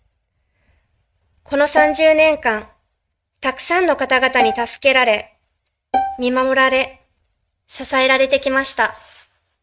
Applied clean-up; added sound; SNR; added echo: neural mask model RNNoise.